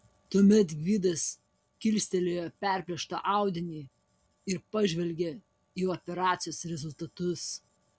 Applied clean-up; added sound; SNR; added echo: none; none; none; none.